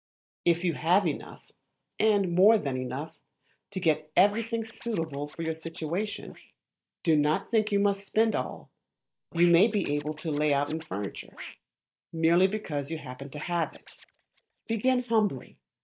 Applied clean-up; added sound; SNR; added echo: neural mask model DeepFilterNet 3.